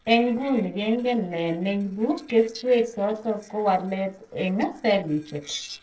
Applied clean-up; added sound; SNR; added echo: neural separator model SepFormer DNS4.